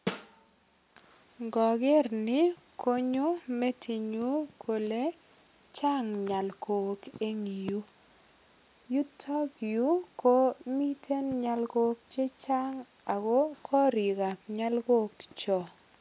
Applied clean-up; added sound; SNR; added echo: none; Snare drum; 10 dB; none.